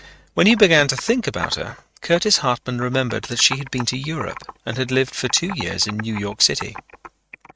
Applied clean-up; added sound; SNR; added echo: neural mask model RNNoise.